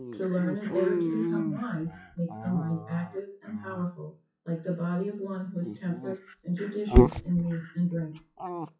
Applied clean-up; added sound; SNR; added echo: classical method WPE with log-MMSE.